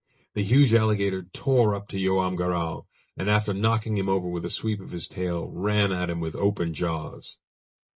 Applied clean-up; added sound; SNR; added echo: neural mask model Resemble Enhance denoiser.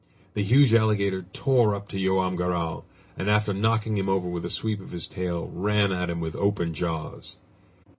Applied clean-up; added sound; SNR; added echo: none; none; none; none.